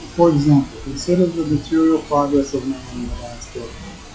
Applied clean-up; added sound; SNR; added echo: classical method WPE with log-MMSE.